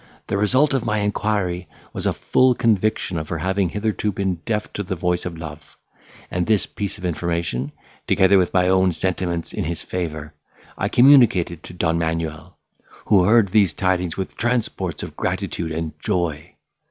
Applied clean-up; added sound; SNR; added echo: none; none; none; none.